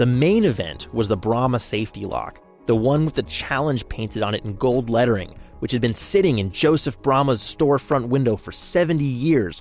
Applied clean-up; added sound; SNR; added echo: none; none; none; none.